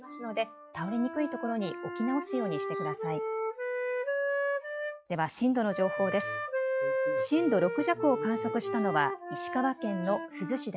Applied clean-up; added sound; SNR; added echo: classical method log-MMSE.